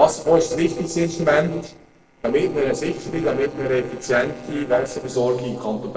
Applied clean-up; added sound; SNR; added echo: neural separator model SepFormer DNS4.